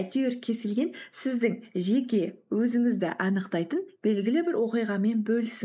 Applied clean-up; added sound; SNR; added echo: neural mask model Resemble Enhance denoiser.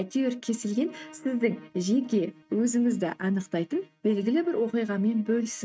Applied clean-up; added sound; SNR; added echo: neural mask model RNNoise.